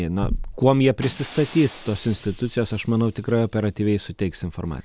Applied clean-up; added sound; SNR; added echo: none; Shatter; 19 dB; none.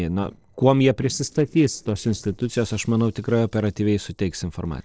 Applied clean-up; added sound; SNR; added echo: neural separator model SepFormer DNS4.